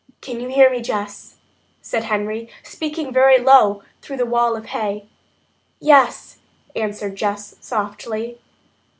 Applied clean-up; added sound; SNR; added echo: none; none; none; none.